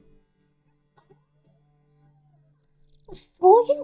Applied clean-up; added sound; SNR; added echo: neural mask model DeepFilterNet 3.